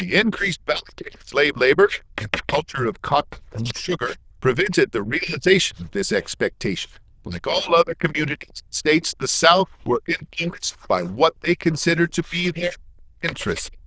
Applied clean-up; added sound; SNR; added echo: neural diffusion model UNIVERSE++.